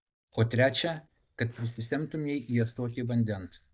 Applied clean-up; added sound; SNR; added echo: neural mask model DeepFilterNet 3.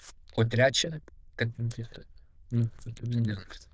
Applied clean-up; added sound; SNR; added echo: neural diffusion model UNIVERSE++.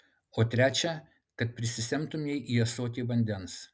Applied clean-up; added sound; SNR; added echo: none; none; none; none.